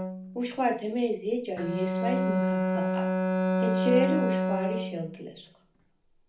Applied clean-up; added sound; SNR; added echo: none; Bowed string instrument; -2 dB; reverberation time 0.4 s.